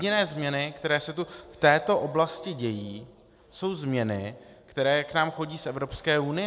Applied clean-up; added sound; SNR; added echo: none; none; none; none.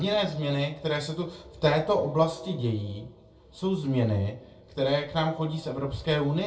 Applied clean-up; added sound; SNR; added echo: none; none; none; reverberation time 0.2 s.